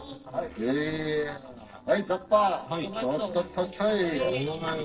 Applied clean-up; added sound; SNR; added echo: neural separator model SepFormer DNS4.